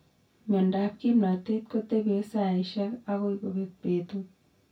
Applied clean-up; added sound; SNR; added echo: none; none; none; reverberation time 0.2 s.